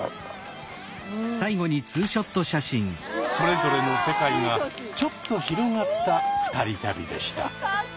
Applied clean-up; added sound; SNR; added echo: none; none; none; none.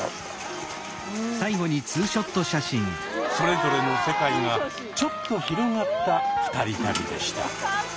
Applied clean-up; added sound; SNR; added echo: none; Toilet flush + Trumpet; 9 dB; none.